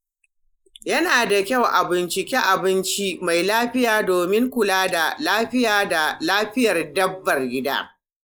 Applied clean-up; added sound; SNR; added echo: neural mask model Resemble Enhance denoiser.